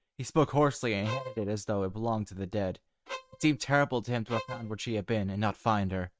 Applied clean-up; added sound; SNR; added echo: neural mask model RNNoise.